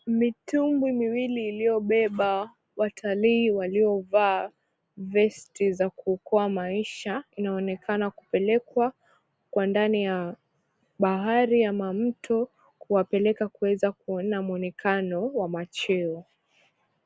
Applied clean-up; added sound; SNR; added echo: none; none; none; none.